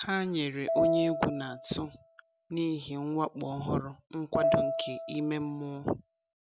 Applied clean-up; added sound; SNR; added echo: none; Piano; 0 dB; none.